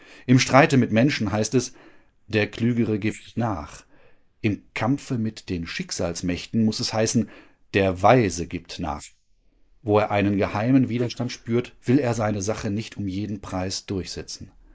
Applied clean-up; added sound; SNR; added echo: neural mask model Resemble Enhance denoiser.